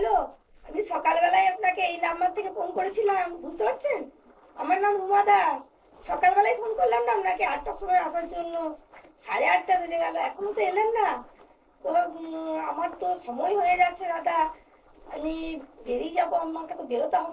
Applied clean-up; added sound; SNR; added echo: neural separator model SepFormer DNS4.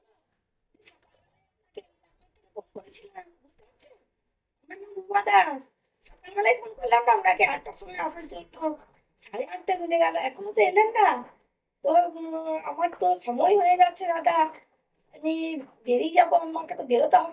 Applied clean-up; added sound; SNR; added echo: neural mask model DeepFilterNet 3.